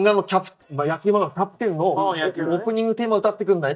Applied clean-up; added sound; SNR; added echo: neural mask model DeepFilterNet 3.